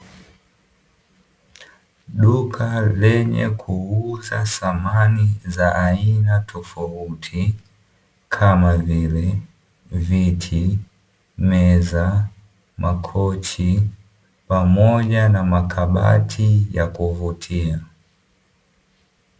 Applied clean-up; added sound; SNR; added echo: none; none; none; none.